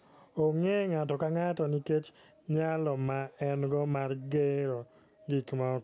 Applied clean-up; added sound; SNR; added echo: none; none; none; none.